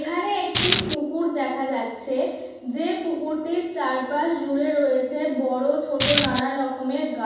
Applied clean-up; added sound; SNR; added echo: none; Coin (dropping); -2 dB; reverberation time 1.2 s.